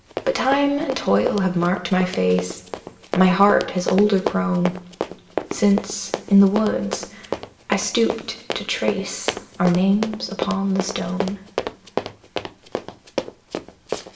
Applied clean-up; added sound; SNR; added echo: none; Run; 9 dB; reverberation time 1.0 s.